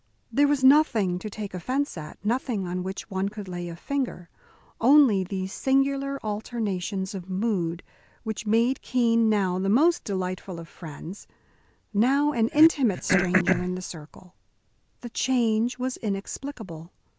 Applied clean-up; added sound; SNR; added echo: none; Cough; 3 dB; none.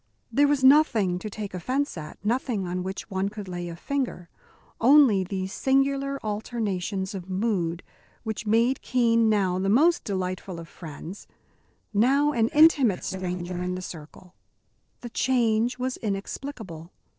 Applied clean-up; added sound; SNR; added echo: neural separator model SepFormer DNS4.